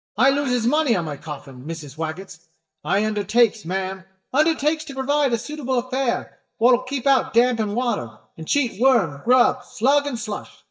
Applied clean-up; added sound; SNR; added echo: neural mask model DeepFilterNet 3.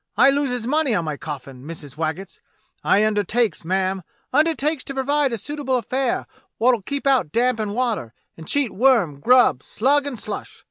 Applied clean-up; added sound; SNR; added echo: none; none; none; none.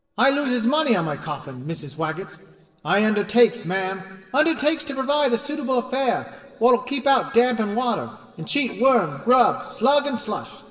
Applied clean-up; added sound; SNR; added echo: neural separator model SepFormer DNS4.